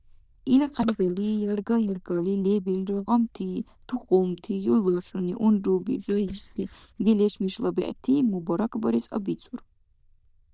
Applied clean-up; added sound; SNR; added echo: neural diffusion model UNIVERSE++.